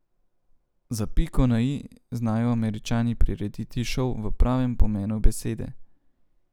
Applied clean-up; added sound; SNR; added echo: none; none; none; none.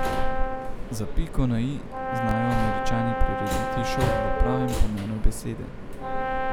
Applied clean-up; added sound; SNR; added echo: none; Subway, metro, underground + Brass instrument; 1 dB; none.